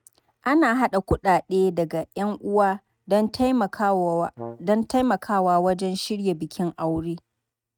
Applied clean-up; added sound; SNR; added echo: neural mask model RNNoise.